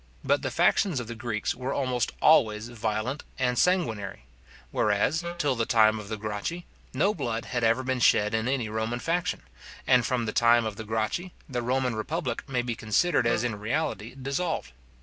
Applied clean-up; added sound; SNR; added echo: none; Wind instrument, woodwind instrument; 10 dB; none.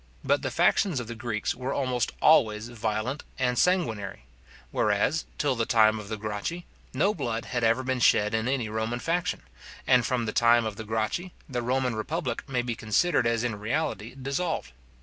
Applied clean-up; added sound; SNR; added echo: none; none; none; none.